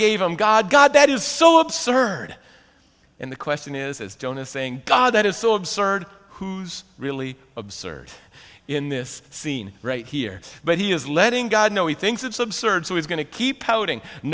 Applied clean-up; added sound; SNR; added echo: none; none; none; none.